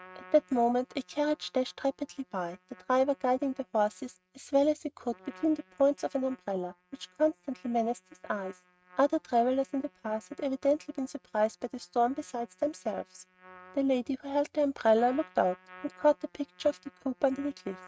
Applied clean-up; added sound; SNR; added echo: neural mask model RNNoise.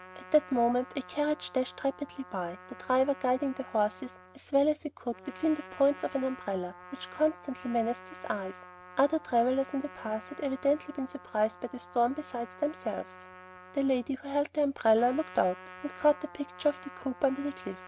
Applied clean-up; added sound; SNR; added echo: none; Trumpet; 18 dB; none.